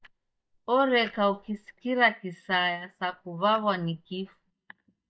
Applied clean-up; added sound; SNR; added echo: neural mask model DeepFilterNet 3.